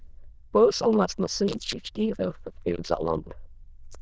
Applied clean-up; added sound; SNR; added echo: neural diffusion model UNIVERSE++.